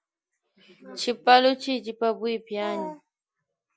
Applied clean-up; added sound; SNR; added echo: none; none; none; none.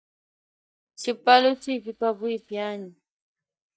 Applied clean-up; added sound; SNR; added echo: neural mask model DeepFilterNet 3.